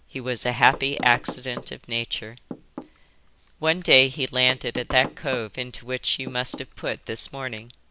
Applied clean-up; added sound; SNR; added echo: none; Knock / Wood; 15 dB; none.